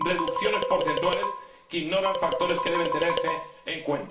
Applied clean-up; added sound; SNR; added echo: none; Marimba, xylophone; 1 dB; reverberation time 0.4 s.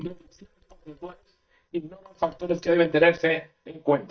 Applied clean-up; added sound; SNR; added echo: neural mask model DeepFilterNet 3.